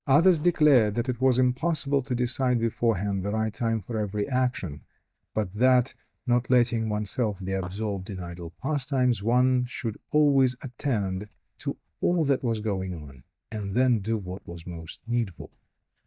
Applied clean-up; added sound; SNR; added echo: neural mask model DeepFilterNet 3.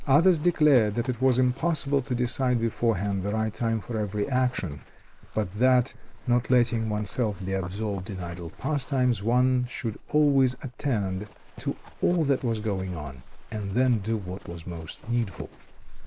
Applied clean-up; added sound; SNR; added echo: neural mask model Resemble Enhance denoiser.